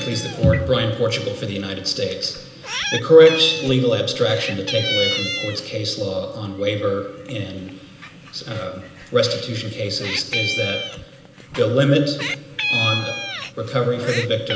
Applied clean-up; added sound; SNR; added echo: none; Meow; 9 dB; reverberation time 0.9 s.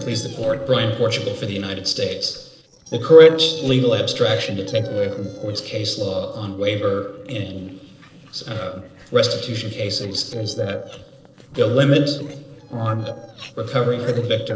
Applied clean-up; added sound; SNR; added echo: neural separator model SepFormer DNS4.